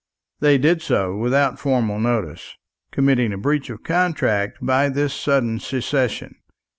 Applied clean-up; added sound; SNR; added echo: none; none; none; none.